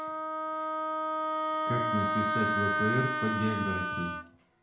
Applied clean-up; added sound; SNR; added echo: none; Wind instrument, woodwind instrument; -3 dB; reverberation time 0.6 s.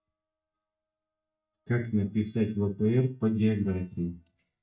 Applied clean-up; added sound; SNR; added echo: neural mask model DeepFilterNet 3.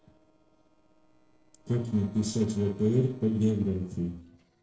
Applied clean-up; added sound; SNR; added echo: neural separator model SepFormer DNS4.